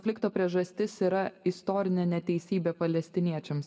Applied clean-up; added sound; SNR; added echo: none; none; none; reverberation time 0.4 s.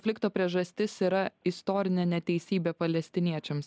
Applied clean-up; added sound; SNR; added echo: none; none; none; none.